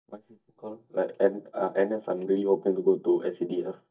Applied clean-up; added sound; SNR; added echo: neural mask model DeepFilterNet 3.